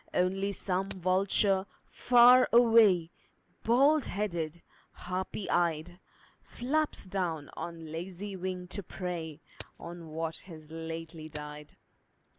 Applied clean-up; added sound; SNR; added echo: none; Crack; 20 dB; none.